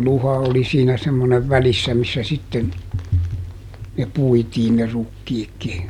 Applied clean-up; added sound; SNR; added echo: none; none; none; none.